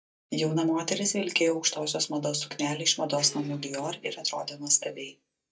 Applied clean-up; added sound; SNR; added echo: neural mask model DeepFilterNet 3.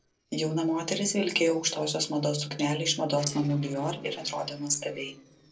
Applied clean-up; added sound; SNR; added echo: neural separator model SepFormer DNS4.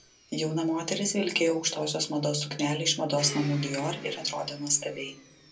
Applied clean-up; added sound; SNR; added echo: none; Domestic sounds, home sounds; 17 dB; reverberation time 0.2 s.